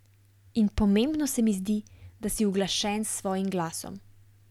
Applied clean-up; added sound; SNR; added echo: none; none; none; none.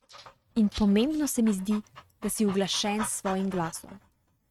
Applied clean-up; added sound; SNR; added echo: neural mask model RNNoise.